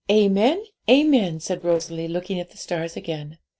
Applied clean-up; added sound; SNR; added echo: neural separator model SepFormer DNS4.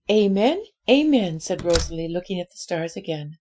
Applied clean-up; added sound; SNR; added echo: classical method Wiener filter.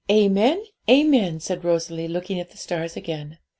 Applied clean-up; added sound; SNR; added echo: none; none; none; none.